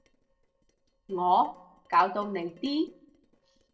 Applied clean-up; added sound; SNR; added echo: neural separator model SepFormer DNS4.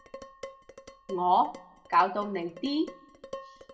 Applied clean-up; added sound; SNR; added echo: none; Dishes, pots, and pans; 16 dB; reverberation time 0.4 s.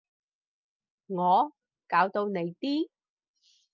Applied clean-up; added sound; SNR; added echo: none; none; none; none.